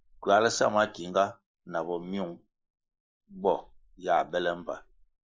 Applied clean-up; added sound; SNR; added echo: neural mask model Resemble Enhance denoiser.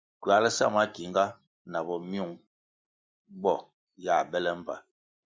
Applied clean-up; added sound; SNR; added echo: none; none; none; none.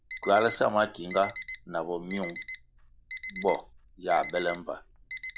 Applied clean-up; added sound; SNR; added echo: none; Alarm; 11 dB; none.